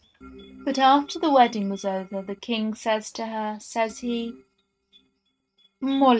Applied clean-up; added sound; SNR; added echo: neural mask model RNNoise.